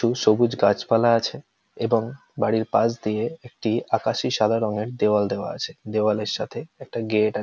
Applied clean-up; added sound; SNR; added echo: none; none; none; none.